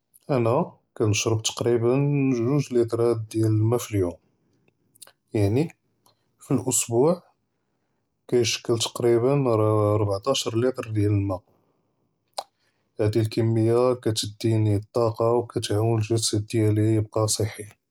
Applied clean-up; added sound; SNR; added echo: none; none; none; none.